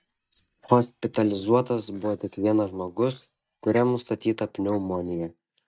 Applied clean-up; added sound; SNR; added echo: neural mask model DeepFilterNet 3.